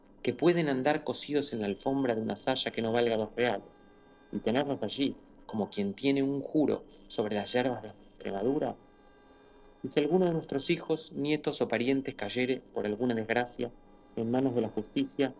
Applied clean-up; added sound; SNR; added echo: neural separator model SepFormer DNS4.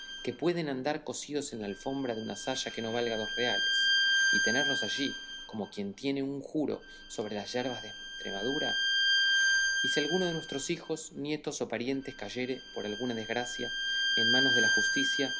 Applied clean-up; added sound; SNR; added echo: none; Bowed string instrument; -3 dB; none.